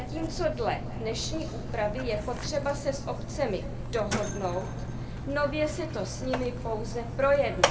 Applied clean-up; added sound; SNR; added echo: none; Mechanisms; 2 dB; reverberation time 1.8 s.